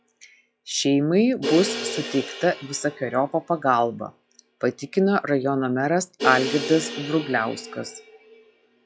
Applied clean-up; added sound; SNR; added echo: classical method log-MMSE.